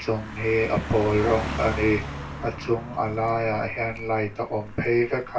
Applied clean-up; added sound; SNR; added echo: none; Car passing by; 10 dB; reverberation time 0.2 s.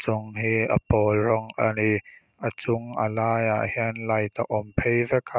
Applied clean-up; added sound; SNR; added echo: none; none; none; none.